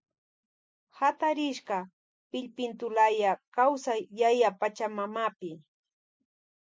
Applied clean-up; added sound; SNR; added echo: none; none; none; none.